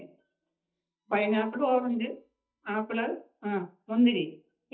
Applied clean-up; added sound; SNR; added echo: neural mask model DeepFilterNet 3.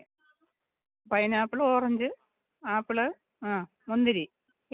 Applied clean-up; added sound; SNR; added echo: none; none; none; none.